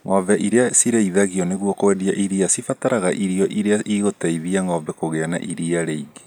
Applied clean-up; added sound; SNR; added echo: none; none; none; none.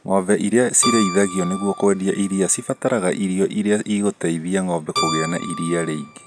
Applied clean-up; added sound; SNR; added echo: none; Keyboard (musical); 11 dB; none.